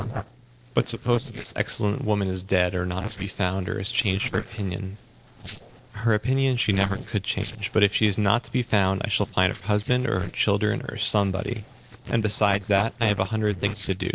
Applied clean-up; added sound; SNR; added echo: neural separator model SepFormer DNS4.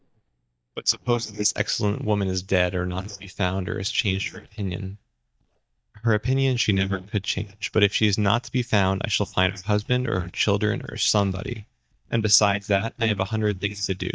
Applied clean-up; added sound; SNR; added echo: neural mask model DeepFilterNet 3.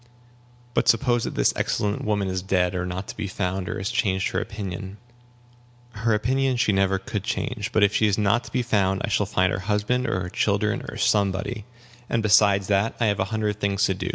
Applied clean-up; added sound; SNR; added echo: none; none; none; none.